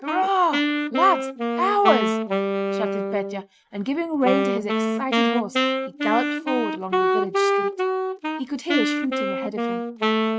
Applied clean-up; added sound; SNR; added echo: neural mask model RNNoise.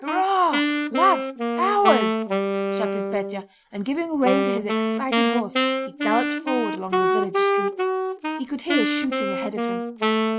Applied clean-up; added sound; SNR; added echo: none; Wind instrument, woodwind instrument; -2 dB; none.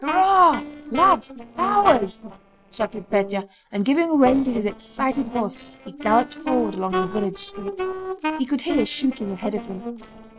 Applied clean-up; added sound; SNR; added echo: neural separator model SepFormer DNS4.